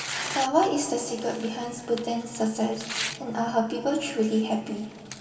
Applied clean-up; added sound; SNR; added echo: none; Tearing; 11 dB; reverberation time 2.4 s.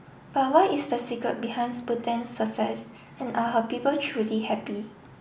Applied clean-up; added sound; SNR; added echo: none; none; none; none.